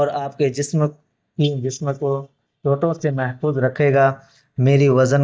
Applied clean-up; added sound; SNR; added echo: neural mask model DeepFilterNet 3.